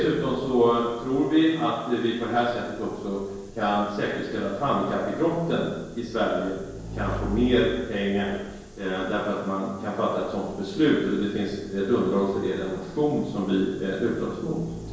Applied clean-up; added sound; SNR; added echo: none; Motorcycle / Engine; 17 dB; reverberation time 1.0 s.